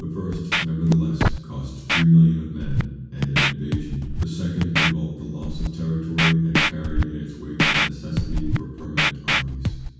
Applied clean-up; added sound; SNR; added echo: none; Scratching (performance technique); 1 dB; reverberation time 1.2 s.